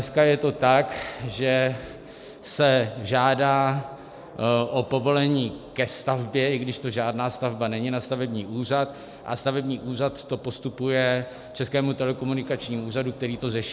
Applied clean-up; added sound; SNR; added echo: none; none; none; none.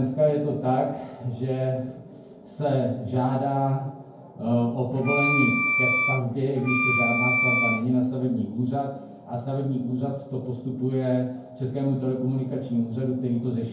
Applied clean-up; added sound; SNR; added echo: none; Wind instrument, woodwind instrument; -1 dB; reverberation time 0.9 s.